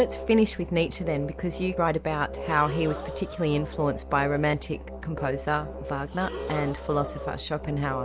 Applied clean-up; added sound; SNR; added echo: none; Breathing + Musical instrument; 8 dB; none.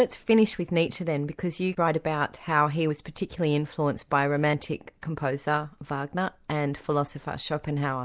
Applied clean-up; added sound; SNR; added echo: none; none; none; none.